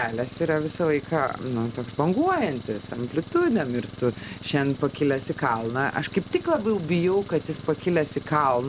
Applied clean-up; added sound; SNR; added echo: none; Engine; 15 dB; none.